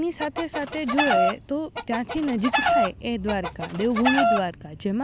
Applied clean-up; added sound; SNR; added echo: none; Chicken, rooster; -1 dB; none.